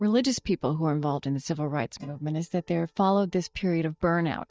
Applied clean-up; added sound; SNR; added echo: neural mask model DeepFilterNet 3.